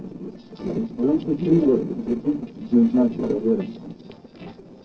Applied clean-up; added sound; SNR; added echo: neural separator model SepFormer DNS4.